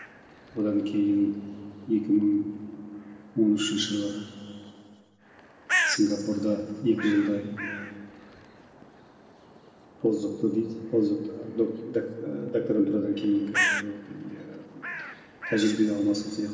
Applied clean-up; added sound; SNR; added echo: none; Bird; 9 dB; reverberation time 2.5 s.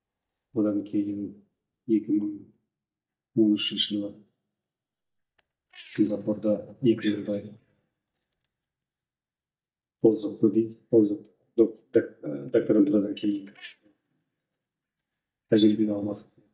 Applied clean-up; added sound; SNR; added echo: neural mask model DeepFilterNet 3.